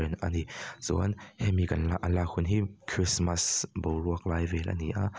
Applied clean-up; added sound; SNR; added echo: none; none; none; none.